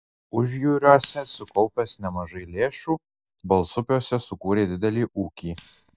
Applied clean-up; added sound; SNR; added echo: neural mask model DeepFilterNet 3.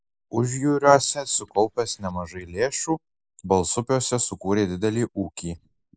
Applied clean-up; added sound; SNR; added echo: neural mask model Resemble Enhance denoiser.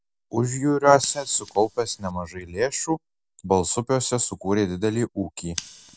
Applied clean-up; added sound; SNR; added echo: neural separator model SepFormer DNS4.